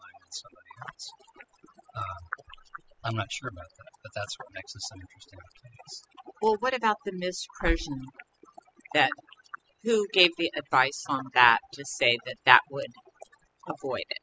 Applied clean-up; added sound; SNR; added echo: classical method spectral subtraction.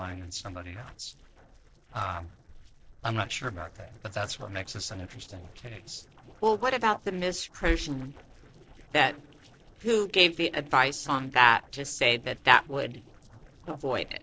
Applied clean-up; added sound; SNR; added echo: neural separator model SepFormer DNS4.